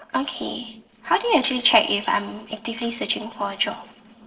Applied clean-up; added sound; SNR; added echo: neural separator model SepFormer DNS4.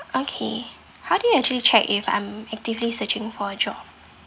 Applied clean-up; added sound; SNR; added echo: none; none; none; none.